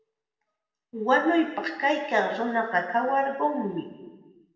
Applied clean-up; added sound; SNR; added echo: none; none; none; reverberation time 1.3 s.